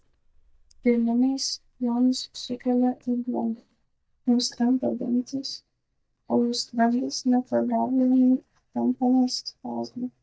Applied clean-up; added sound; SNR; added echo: neural mask model DeepFilterNet 3.